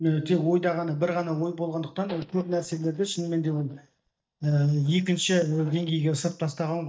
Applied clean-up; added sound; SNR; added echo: neural mask model DeepFilterNet 3.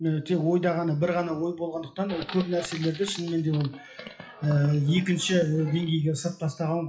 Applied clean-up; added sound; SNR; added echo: classical method WPE with log-MMSE.